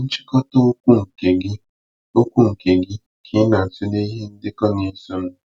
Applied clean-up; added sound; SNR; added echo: none; none; none; none.